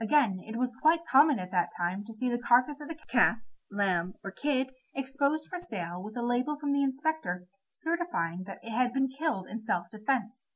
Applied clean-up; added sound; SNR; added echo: none; none; none; none.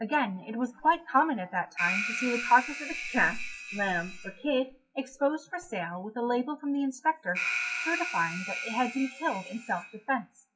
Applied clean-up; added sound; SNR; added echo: classical method WPE with log-MMSE.